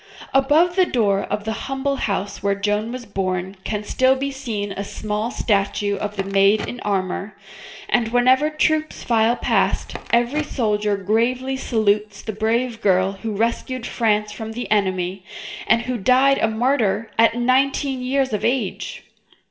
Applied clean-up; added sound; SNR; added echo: none; Crackle; 18 dB; reverberation time 0.5 s.